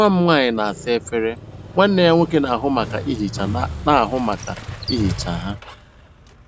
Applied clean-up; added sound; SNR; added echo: none; Motorcycle; 11 dB; none.